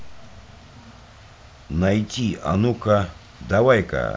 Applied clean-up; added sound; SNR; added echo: none; none; none; none.